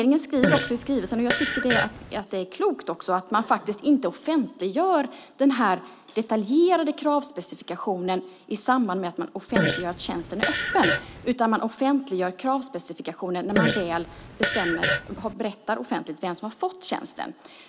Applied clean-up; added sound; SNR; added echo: none; Fart; -1 dB; none.